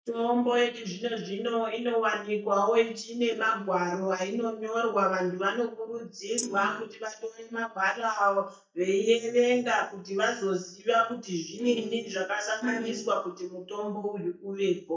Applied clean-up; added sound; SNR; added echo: neural mask model DeepFilterNet 3.